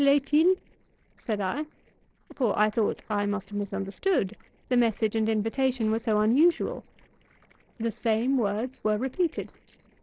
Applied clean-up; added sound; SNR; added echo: neural separator model SepFormer DNS4.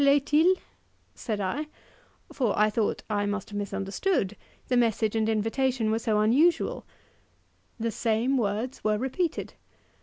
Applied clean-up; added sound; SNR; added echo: none; none; none; none.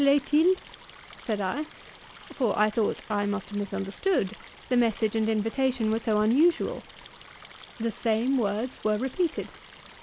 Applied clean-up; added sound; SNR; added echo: none; Stream + Alarm; 18 dB; none.